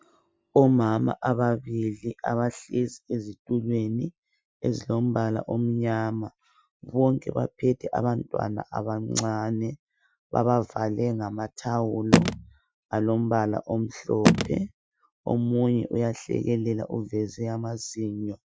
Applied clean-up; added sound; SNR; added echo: classical method Wiener filter.